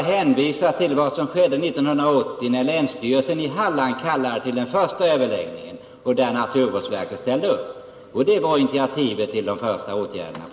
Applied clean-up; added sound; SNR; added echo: none; none; none; reverberation time 2.3 s.